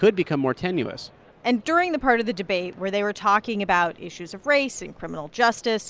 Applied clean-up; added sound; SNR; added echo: none; none; none; none.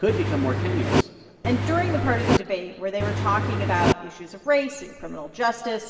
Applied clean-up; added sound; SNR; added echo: none; Engine; -2 dB; reverberation time 2.0 s.